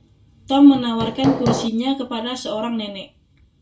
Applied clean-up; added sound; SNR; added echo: none; Hammer; 5 dB; reverberation time 0.2 s.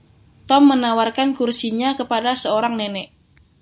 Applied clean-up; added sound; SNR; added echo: none; none; none; none.